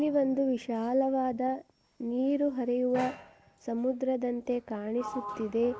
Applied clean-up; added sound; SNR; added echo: none; Sliding door; 17 dB; none.